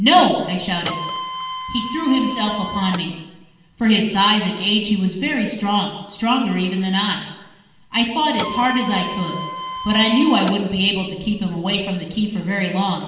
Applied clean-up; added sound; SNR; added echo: none; Printer; 7 dB; reverberation time 1.1 s.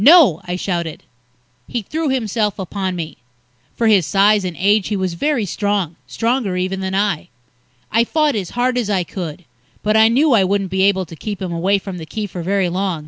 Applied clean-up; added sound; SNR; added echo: none; none; none; none.